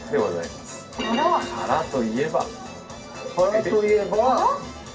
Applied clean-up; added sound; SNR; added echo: none; none; none; reverberation time 0.2 s.